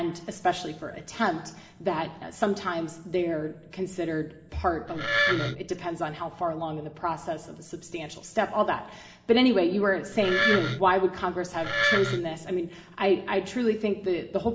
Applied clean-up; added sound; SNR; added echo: none; Wood; -1 dB; reverberation time 1.1 s.